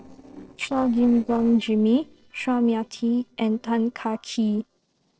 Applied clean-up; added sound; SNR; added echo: neural separator model SepFormer DNS4.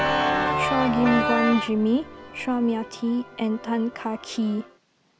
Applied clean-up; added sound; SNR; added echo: none; Organ; 3 dB; none.